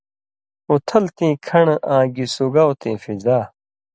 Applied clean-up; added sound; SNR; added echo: none; none; none; none.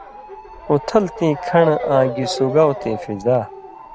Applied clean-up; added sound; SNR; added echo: none; Motor vehicle (road) / Siren; 10 dB; none.